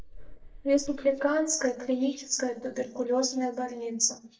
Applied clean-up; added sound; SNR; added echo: neural mask model DeepFilterNet 3.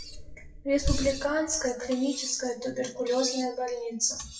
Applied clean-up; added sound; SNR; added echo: classical method WPE with log-MMSE.